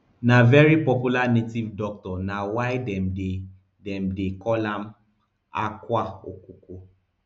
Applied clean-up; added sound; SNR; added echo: none; none; none; none.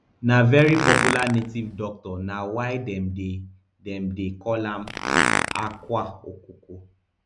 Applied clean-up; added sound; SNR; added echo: none; Fart; 0 dB; none.